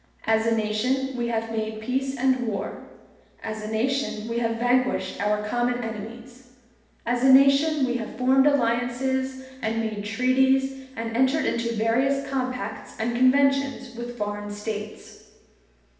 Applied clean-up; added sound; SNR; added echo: none; none; none; reverberation time 0.9 s.